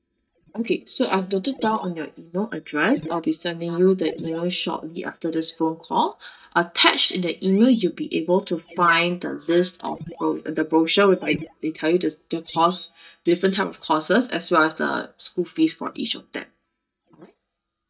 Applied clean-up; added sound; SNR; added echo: neural mask model DeepFilterNet 3.